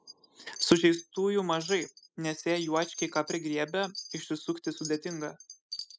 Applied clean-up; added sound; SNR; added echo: classical method spectral subtraction.